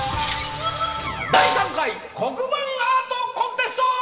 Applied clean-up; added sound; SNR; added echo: none; Snare drum; 4 dB; reverberation time 2.0 s.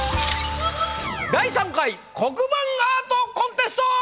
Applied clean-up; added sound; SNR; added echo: none; none; none; none.